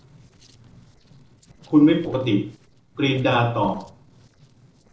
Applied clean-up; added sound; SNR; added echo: neural separator model SepFormer DNS4.